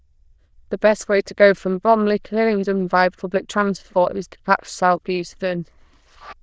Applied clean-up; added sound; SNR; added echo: neural diffusion model UNIVERSE++.